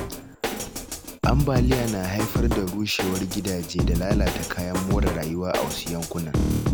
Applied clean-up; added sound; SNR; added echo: none; Drum kit; -1 dB; none.